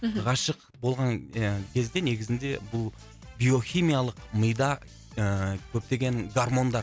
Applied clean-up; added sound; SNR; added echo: none; none; none; none.